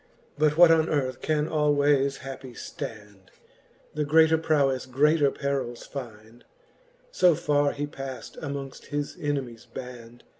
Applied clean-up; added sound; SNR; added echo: none; none; none; none.